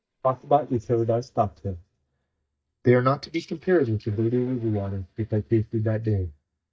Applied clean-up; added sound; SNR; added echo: neural mask model DeepFilterNet 3.